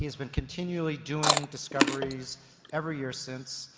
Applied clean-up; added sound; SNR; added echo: none; Chewing, mastication; -5 dB; none.